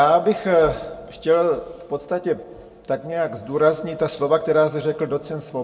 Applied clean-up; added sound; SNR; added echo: none; none; none; reverberation time 1.1 s.